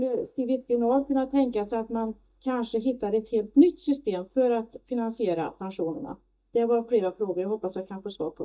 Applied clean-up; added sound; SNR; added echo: neural mask model DeepFilterNet 3.